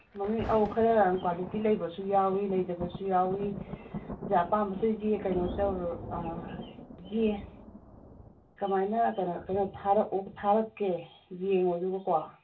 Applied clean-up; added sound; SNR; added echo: none; Thunder; 13 dB; reverberation time 0.2 s.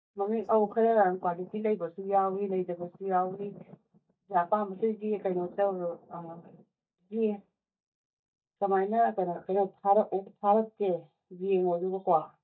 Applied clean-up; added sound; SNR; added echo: neural mask model DeepFilterNet 3.